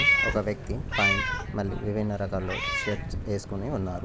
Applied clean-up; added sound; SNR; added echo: none; Meow; 0 dB; none.